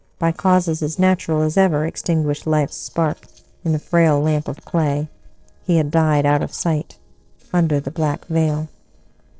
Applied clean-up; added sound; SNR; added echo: neural separator model SepFormer DNS4.